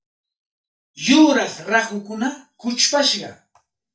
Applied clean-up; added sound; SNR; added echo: neural mask model DeepFilterNet 3.